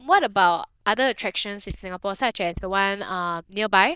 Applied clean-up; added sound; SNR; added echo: neural diffusion model UNIVERSE++.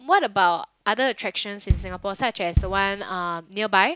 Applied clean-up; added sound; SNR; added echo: none; Bass drum; 3 dB; none.